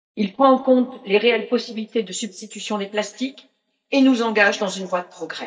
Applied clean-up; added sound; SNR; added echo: neural mask model DeepFilterNet 3.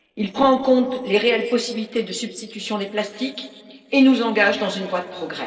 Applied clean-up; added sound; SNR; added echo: neural separator model SepFormer DNS4.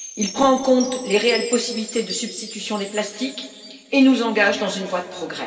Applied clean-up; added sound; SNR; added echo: none; Chime; 14 dB; reverberation time 2.3 s.